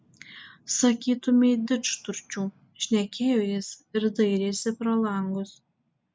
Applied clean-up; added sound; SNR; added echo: none; none; none; none.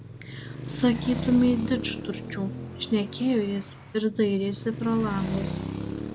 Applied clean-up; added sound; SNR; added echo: none; Traffic noise, roadway noise; 7 dB; none.